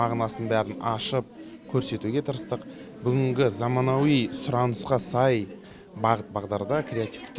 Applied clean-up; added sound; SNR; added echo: none; none; none; none.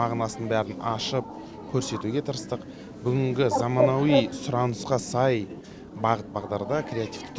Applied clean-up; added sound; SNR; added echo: none; Bird; 6 dB; none.